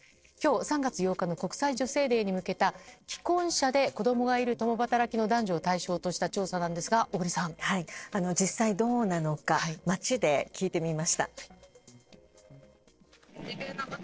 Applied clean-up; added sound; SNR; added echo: neural separator model SepFormer DNS4.